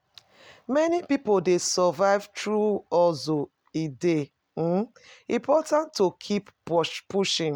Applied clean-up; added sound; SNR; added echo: none; none; none; none.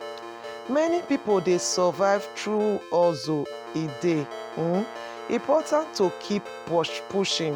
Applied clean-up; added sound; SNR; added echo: none; Ringtone + Brass instrument; 12 dB; none.